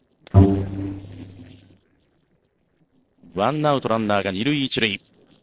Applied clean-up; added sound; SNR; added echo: neural separator model SepFormer DNS4.